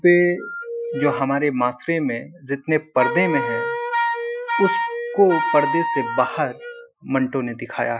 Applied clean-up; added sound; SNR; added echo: classical method Wiener filter.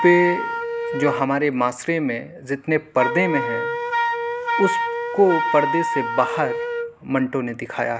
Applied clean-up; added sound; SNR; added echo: none; Wind instrument, woodwind instrument; 4 dB; none.